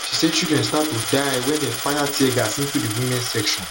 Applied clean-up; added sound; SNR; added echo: none; Coin (dropping); 6 dB; none.